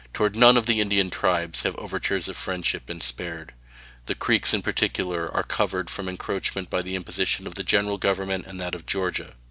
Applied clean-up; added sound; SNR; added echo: none; none; none; none.